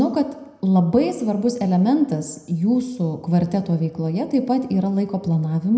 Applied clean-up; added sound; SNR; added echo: none; none; none; reverberation time 0.7 s.